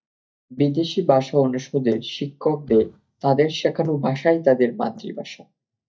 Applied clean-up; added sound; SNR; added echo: neural mask model DeepFilterNet 3.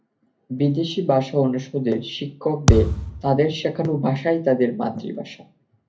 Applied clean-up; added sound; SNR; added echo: none; Thump, thud; -1 dB; reverberation time 0.3 s.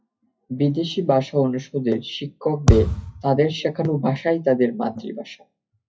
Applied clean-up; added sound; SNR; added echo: classical method WPE with log-MMSE.